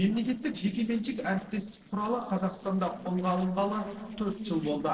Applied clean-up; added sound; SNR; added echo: neural separator model SepFormer DNS4.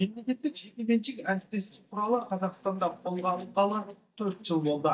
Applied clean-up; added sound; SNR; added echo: neural mask model DeepFilterNet 3.